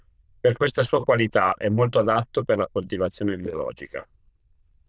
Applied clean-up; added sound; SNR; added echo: neural diffusion model UNIVERSE++.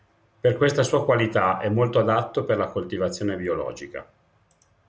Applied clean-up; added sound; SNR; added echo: none; none; none; none.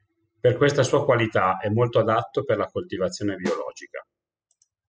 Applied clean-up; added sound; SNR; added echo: classical method spectral subtraction.